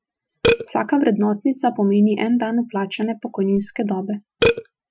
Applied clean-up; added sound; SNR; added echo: classical method Wiener filter.